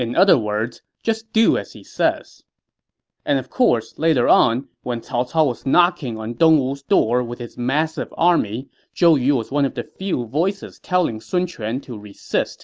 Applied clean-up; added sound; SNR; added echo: none; none; none; none.